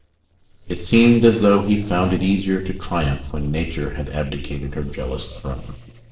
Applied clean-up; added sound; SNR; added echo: neural separator model SepFormer DNS4.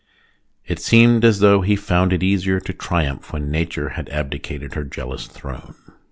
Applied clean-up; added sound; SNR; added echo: none; none; none; none.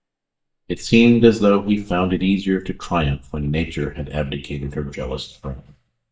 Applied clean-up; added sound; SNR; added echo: neural mask model DeepFilterNet 3.